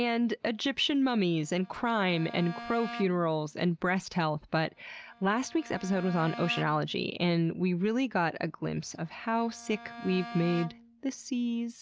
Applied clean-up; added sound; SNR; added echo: none; Bowed string instrument; 16 dB; none.